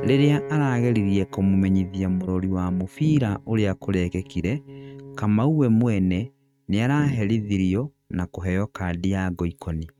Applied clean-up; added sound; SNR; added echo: neural mask model RNNoise.